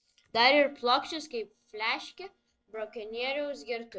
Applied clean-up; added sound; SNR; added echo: neural separator model SepFormer DNS4.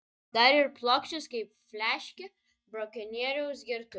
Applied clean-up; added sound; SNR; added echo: neural mask model DeepFilterNet 3.